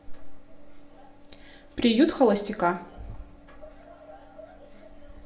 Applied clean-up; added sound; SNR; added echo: none; none; none; reverberation time 0.9 s.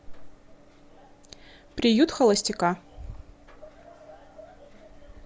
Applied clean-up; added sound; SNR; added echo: none; none; none; none.